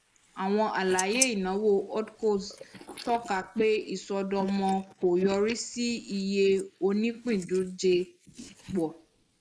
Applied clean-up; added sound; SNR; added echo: neural mask model Resemble Enhance denoiser.